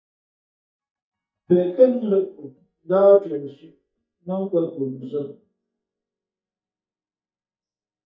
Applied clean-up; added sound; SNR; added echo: neural mask model DeepFilterNet 3.